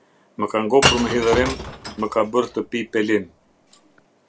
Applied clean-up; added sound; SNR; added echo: none; Shatter / Crushing; 4 dB; none.